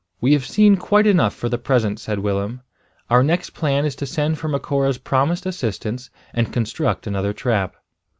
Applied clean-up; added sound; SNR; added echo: none; none; none; none.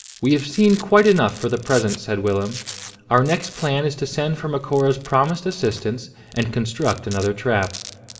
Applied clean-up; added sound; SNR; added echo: none; Domestic sounds, home sounds; 18 dB; reverberation time 2.0 s.